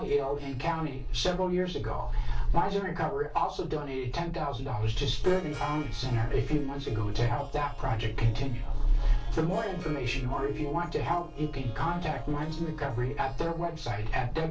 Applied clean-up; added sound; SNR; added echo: neural separator model SepFormer DNS4.